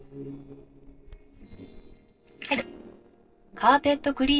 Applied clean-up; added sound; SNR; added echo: neural separator model SepFormer DNS4.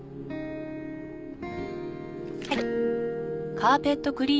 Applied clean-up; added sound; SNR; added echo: none; none; none; none.